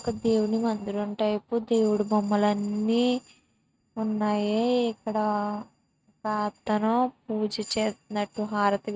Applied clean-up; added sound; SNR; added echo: neural mask model RNNoise.